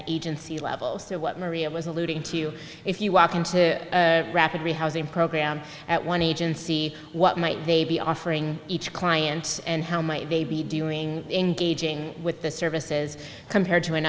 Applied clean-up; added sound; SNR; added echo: none; none; none; none.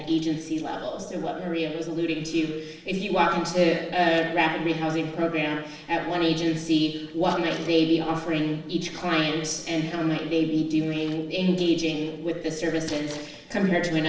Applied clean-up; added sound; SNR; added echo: neural separator model SepFormer DNS4.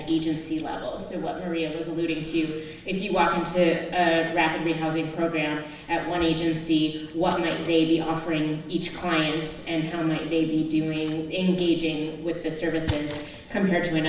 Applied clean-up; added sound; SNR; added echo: none; Splash, splatter; 20 dB; reverberation time 0.8 s.